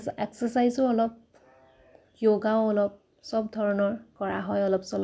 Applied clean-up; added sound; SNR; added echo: none; none; none; none.